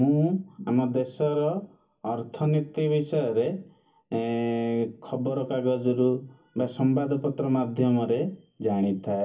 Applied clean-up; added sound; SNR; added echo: none; none; none; reverberation time 0.3 s.